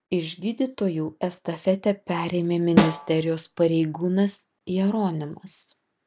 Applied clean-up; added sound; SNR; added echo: none; Snare drum; 0 dB; none.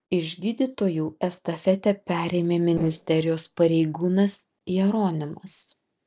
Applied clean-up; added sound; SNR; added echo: neural separator model SepFormer DNS4.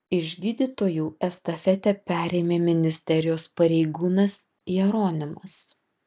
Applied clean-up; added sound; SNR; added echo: none; none; none; none.